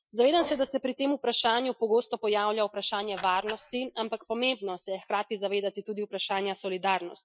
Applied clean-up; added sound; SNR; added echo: classical method Wiener filter.